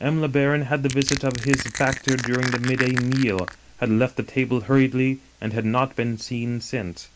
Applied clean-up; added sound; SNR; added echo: none; Crushing; 7 dB; none.